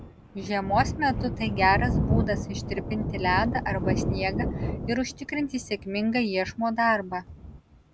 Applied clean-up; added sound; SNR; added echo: none; Thunder; 3 dB; none.